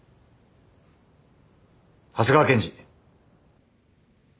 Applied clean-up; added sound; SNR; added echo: none; none; none; none.